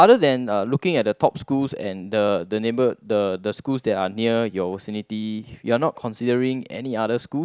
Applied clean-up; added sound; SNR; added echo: none; none; none; none.